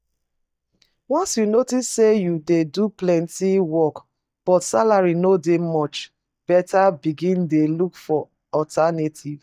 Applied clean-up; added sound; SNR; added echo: neural mask model DeepFilterNet 3.